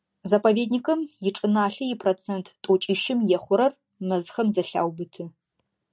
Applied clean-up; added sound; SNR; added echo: none; none; none; none.